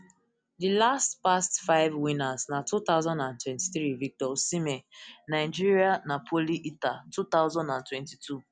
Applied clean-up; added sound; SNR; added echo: none; none; none; none.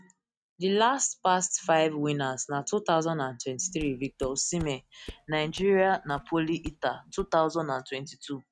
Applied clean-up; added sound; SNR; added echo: neural mask model RNNoise.